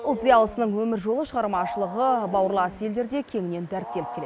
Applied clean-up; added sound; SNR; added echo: none; Wild animals; 13 dB; none.